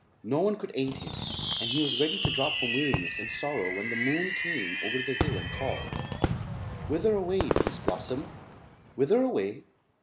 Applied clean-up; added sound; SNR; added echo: none; Fireworks; 1 dB; none.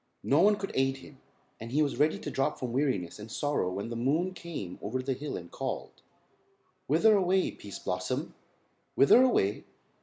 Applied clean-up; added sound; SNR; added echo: none; none; none; none.